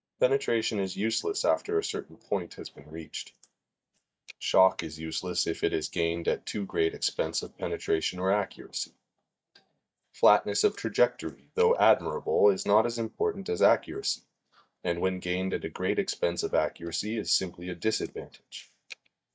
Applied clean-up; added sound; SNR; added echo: neural mask model DeepFilterNet 3.